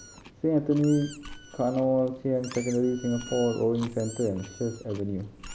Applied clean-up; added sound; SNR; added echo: none; Chewing, mastication + Squeak; 18 dB; none.